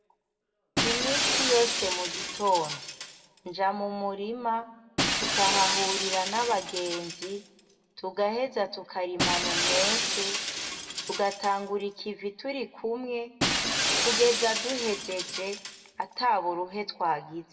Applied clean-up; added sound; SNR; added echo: none; Shatter; 1 dB; reverberation time 1.2 s.